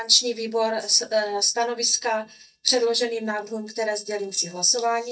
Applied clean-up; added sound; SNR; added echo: neural mask model DeepFilterNet 3.